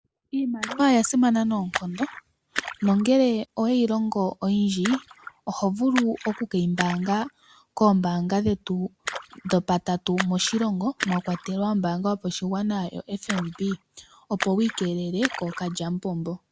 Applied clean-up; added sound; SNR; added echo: none; Splash, splatter; 13 dB; none.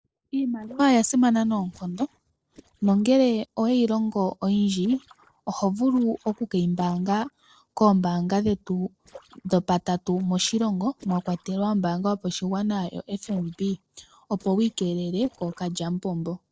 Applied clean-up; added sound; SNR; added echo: neural separator model SepFormer DNS4.